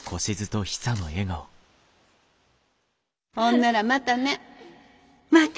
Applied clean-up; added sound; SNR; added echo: none; none; none; none.